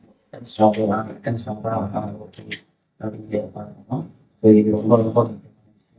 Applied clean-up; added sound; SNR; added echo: neural mask model DeepFilterNet 3.